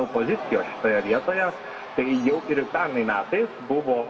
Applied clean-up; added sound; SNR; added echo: none; Crowd / Cheering; 13 dB; reverberation time 0.9 s.